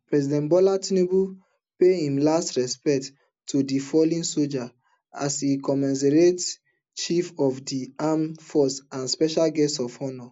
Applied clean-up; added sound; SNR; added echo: none; none; none; none.